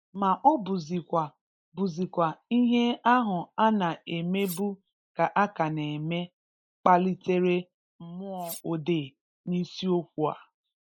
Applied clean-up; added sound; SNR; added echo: neural mask model Resemble Enhance denoiser.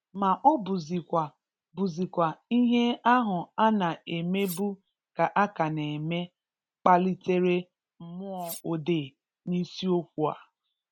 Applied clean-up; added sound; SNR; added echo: none; Cutlery, silverware; 17 dB; none.